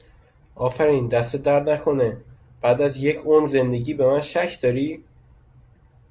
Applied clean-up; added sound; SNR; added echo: none; none; none; none.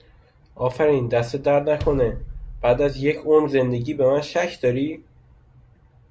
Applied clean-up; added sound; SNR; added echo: none; Bass drum; 12 dB; none.